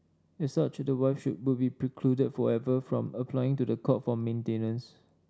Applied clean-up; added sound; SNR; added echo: none; none; none; none.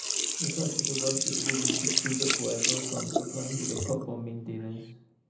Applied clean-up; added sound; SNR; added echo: none; Sink (filling or washing); -3 dB; reverberation time 0.6 s.